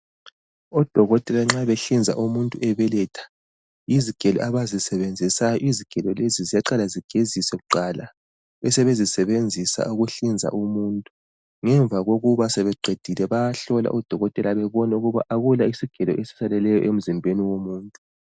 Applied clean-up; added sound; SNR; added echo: none; none; none; none.